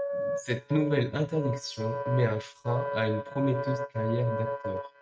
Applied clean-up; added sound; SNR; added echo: neural mask model RNNoise.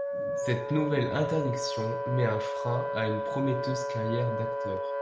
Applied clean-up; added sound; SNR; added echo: none; Wind instrument, woodwind instrument; 1 dB; none.